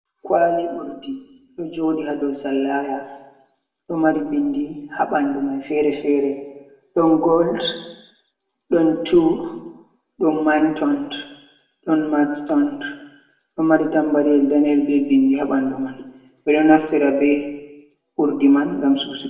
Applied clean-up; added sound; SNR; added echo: none; none; none; reverberation time 0.9 s.